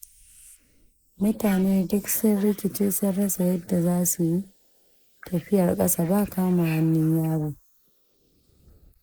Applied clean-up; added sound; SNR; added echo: neural mask model Resemble Enhance denoiser.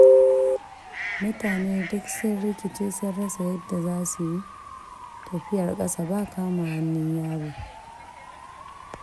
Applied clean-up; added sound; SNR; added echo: none; Bird / Fowl; 15 dB; none.